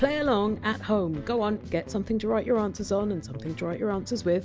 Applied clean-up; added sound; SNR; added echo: none; none; none; none.